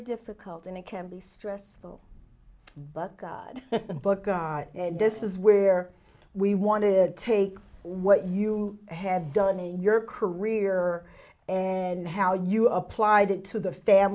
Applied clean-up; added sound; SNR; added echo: none; none; none; none.